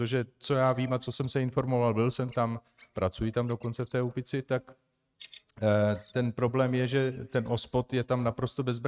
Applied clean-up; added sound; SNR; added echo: neural mask model RNNoise.